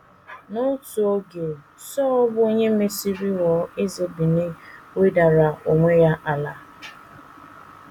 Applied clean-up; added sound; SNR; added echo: none; none; none; none.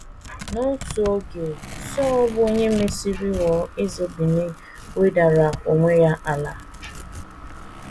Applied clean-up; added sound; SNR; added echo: none; Tearing + Motorcycle; 13 dB; none.